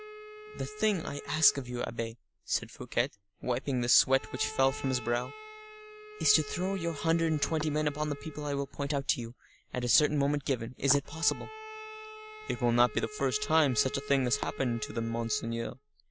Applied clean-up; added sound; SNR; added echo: none; Bowed string instrument; 16 dB; none.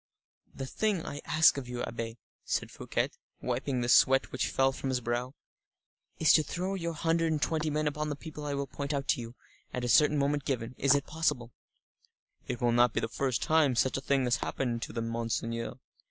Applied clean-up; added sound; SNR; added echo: none; none; none; none.